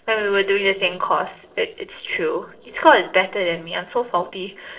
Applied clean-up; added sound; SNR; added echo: neural separator model SepFormer DNS4.